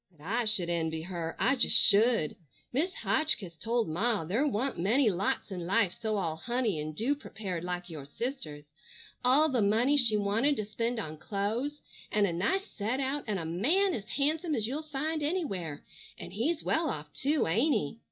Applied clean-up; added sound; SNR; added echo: neural mask model DeepFilterNet 3.